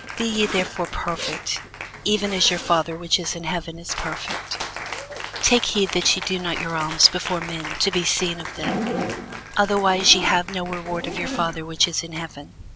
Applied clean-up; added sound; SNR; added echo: none; Cheering + Zipper (clothing); 8 dB; none.